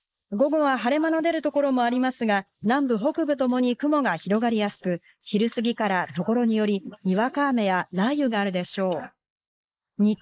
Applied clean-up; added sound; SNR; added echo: neural mask model Resemble Enhance denoiser.